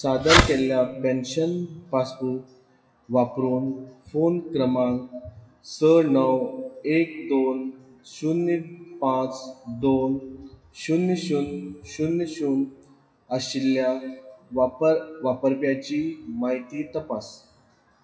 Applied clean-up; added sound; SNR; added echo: classical method WPE with log-MMSE.